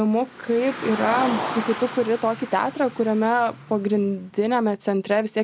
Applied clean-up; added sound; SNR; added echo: none; Car; 11 dB; none.